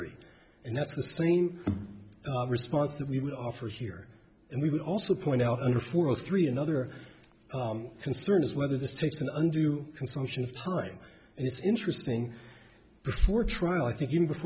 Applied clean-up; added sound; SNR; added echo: none; none; none; none.